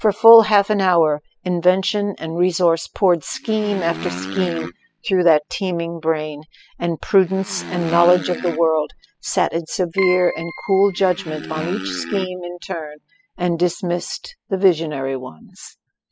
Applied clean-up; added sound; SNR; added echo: classical method spectral subtraction.